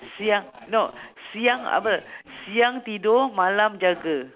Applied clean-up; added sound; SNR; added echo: none; none; none; none.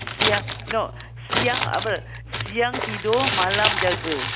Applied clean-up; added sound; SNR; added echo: none; Crumpling, crinkling; 0 dB; none.